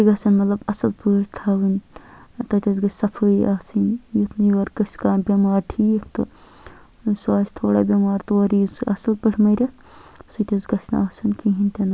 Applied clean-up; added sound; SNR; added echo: none; none; none; none.